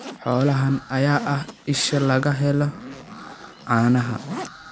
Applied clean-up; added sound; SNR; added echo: none; Zipper (clothing); 15 dB; none.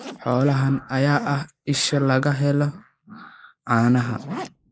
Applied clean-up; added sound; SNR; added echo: neural mask model Resemble Enhance denoiser.